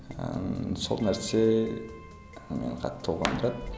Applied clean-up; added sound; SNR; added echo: none; none; none; none.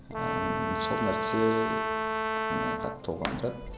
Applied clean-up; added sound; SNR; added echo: none; Brass instrument; -2 dB; none.